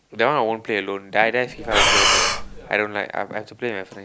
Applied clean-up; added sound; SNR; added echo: none; Breathing; -5 dB; none.